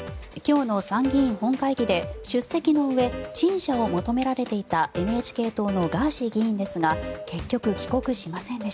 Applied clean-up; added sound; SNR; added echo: none; none; none; none.